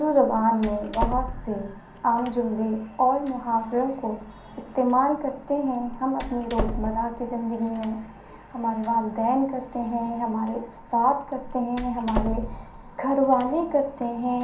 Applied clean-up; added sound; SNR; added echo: none; Door; 11 dB; reverberation time 0.6 s.